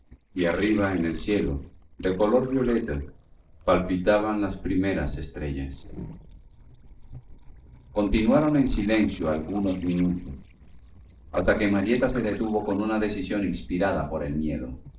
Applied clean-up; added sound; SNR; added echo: neural separator model SepFormer DNS4.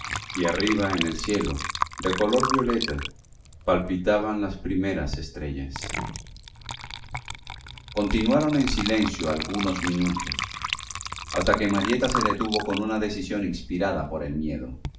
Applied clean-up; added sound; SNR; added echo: none; Water / Liquid; 6 dB; reverberation time 0.4 s.